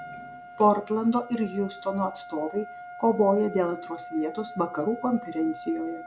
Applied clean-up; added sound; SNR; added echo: none; Trumpet; 15 dB; none.